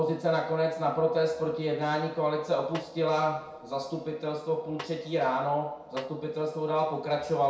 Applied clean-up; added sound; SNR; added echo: none; Snare drum; 20 dB; reverberation time 0.6 s.